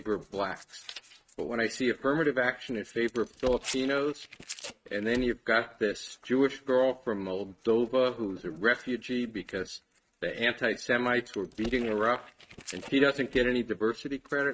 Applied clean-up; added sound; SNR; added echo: neural mask model RNNoise.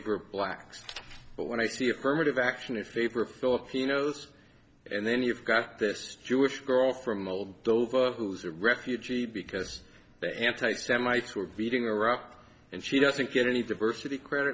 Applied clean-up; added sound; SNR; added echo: none; none; none; none.